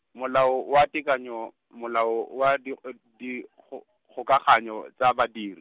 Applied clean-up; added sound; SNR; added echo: none; none; none; none.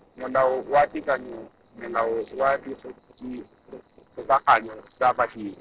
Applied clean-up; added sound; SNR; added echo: neural separator model SepFormer DNS4.